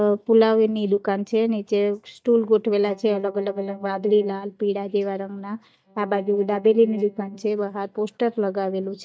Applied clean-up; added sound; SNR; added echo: neural mask model DeepFilterNet 3.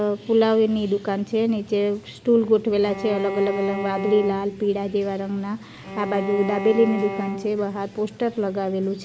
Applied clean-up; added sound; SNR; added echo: none; Bowed string instrument; 10 dB; none.